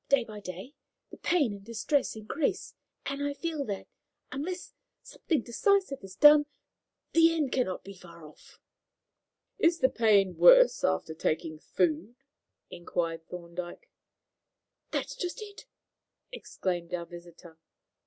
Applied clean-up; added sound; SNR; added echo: none; none; none; none.